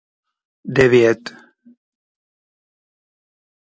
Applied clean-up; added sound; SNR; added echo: none; none; none; none.